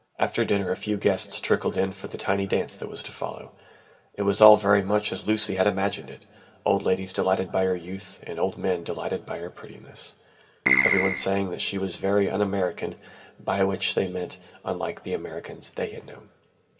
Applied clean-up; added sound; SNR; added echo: none; Keyboard (musical); -3 dB; reverberation time 2.7 s.